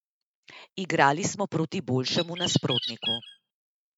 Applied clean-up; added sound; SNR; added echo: neural mask model RNNoise.